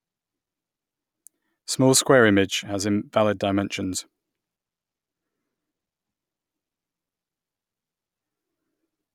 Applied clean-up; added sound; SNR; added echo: none; none; none; none.